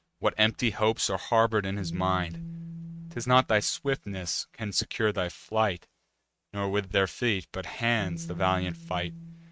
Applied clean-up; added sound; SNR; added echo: neural mask model RNNoise.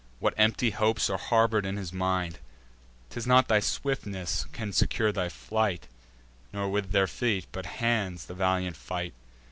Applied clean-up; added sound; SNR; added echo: none; none; none; none.